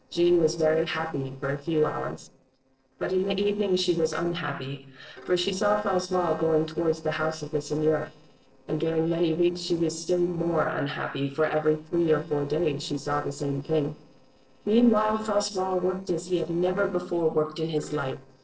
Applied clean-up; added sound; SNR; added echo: neural separator model SepFormer DNS4.